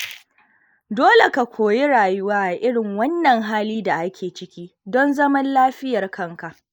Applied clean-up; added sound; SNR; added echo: neural mask model Resemble Enhance denoiser.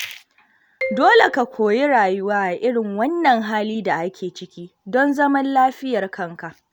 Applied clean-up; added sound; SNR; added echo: none; Marimba, xylophone; 15 dB; none.